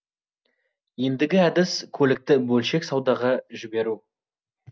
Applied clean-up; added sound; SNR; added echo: none; none; none; none.